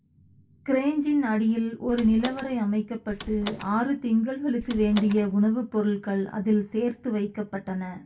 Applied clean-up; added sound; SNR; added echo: none; Door; 15 dB; reverberation time 0.2 s.